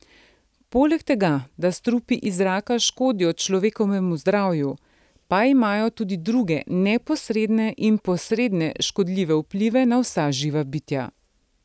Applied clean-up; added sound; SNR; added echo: none; none; none; none.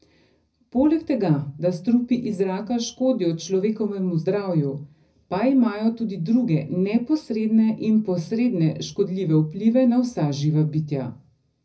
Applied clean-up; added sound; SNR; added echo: none; none; none; reverberation time 0.4 s.